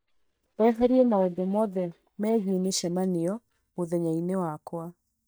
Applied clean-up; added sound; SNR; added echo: neural mask model DeepFilterNet 3.